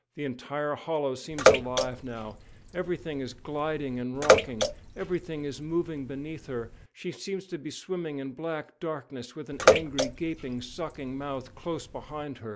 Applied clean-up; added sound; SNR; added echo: none; Bathtub (filling or washing) / Water / Splash, splatter; -4 dB; none.